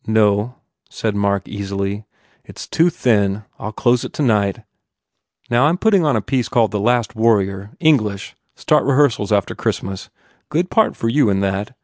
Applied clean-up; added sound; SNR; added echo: none; none; none; none.